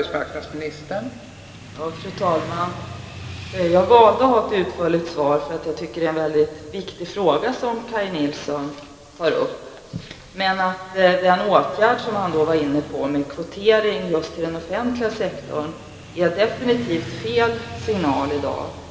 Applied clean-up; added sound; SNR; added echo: none; Motorcycle / Traffic noise, roadway noise; 17 dB; reverberation time 2.0 s.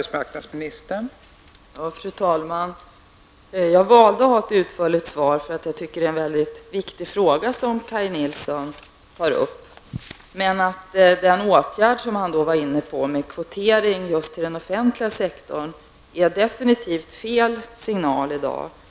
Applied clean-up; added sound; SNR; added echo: none; none; none; none.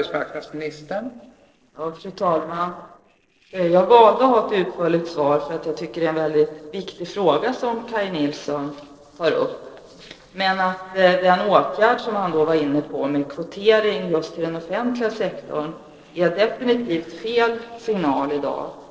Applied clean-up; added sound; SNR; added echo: neural separator model SepFormer DNS4.